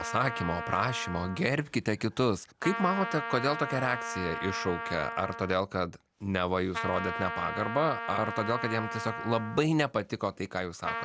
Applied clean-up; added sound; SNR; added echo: none; Trumpet; 7 dB; none.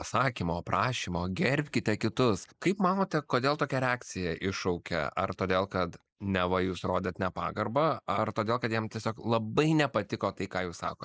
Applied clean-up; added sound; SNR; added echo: neural mask model Resemble Enhance denoiser.